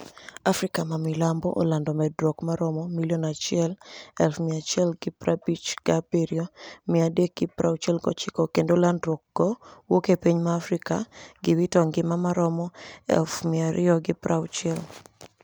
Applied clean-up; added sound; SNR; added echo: none; none; none; none.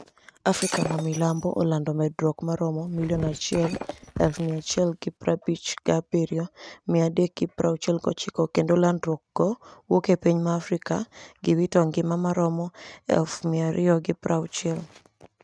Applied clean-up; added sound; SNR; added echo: neural mask model RNNoise.